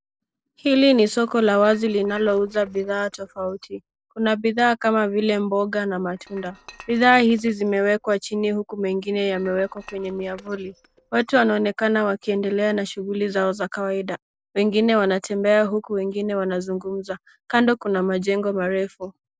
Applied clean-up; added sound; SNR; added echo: neural separator model SepFormer DNS4.